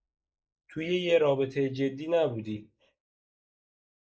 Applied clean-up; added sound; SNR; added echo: neural mask model Resemble Enhance denoiser.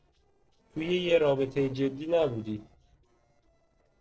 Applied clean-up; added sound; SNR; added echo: neural separator model SepFormer DNS4.